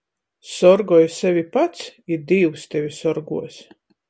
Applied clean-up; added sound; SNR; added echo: none; none; none; none.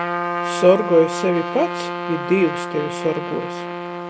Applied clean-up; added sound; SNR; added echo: none; Trumpet; 5 dB; none.